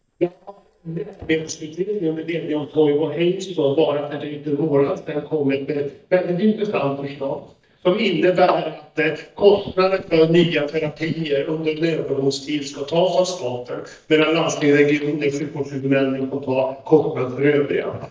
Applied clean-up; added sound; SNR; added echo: neural mask model DeepFilterNet 3.